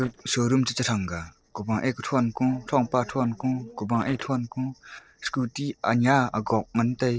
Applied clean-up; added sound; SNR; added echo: neural separator model SepFormer DNS4.